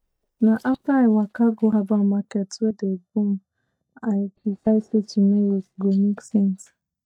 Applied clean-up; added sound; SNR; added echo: neural mask model DeepFilterNet 3.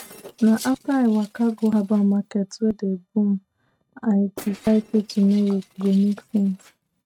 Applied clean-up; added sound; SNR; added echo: neural mask model RNNoise.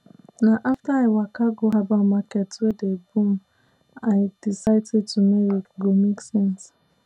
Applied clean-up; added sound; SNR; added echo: none; none; none; none.